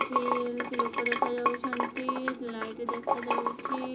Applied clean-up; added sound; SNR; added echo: none; Sink (filling or washing) / Water; -3 dB; reverberation time 0.2 s.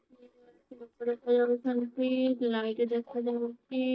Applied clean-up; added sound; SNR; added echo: neural mask model DeepFilterNet 3.